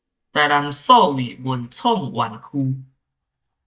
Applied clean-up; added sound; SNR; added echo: neural mask model DeepFilterNet 3.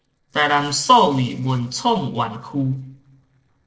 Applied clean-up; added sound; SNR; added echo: neural separator model SepFormer DNS4.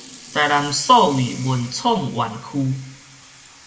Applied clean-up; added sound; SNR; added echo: none; Sink (filling or washing) / Water tap, faucet; 19 dB; reverberation time 0.7 s.